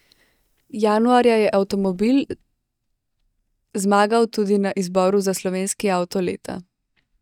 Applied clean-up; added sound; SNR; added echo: neural mask model DeepFilterNet 3.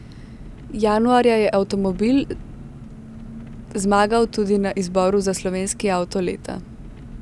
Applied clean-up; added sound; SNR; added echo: none; Engine; 16 dB; none.